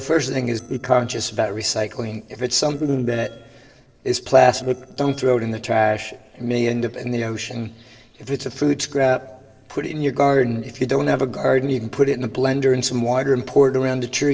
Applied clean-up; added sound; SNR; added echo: neural separator model SepFormer DNS4.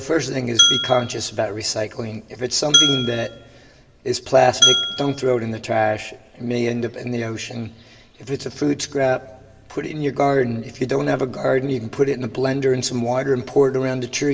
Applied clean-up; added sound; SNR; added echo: none; Glass; 0 dB; reverberation time 0.6 s.